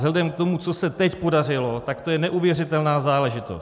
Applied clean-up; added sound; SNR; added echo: none; none; none; none.